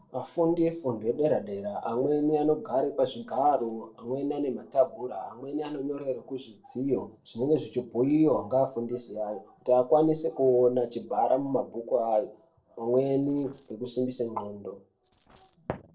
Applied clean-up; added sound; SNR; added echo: neural separator model SepFormer DNS4.